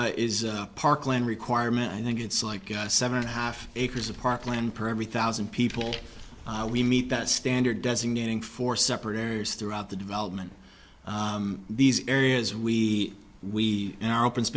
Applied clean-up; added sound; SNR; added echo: none; none; none; none.